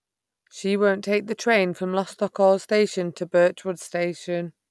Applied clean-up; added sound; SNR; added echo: none; none; none; none.